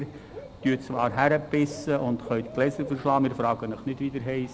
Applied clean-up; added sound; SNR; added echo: none; Bird / Dog; 16 dB; none.